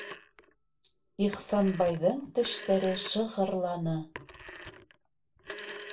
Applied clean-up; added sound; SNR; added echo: none; Telephone; 14 dB; reverberation time 0.2 s.